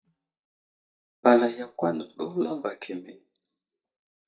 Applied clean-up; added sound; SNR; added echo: neural mask model DeepFilterNet 3.